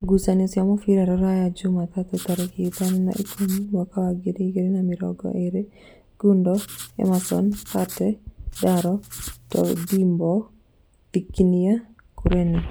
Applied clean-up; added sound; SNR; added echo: none; Writing; 16 dB; none.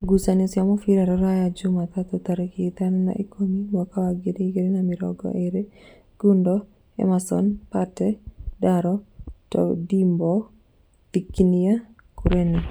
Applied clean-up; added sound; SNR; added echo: none; none; none; none.